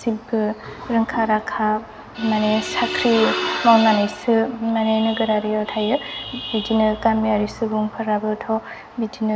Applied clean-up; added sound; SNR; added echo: none; none; none; none.